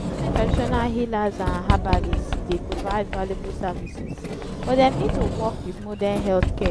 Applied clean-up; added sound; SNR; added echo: none; Sliding door; 0 dB; none.